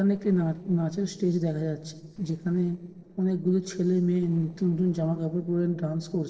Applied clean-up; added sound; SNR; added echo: neural separator model SepFormer DNS4.